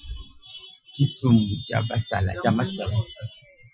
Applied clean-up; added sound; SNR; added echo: classical method Wiener filter.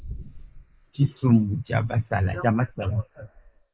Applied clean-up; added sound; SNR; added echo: neural mask model Resemble Enhance denoiser.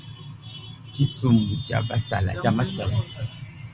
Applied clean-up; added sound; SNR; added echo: none; none; none; none.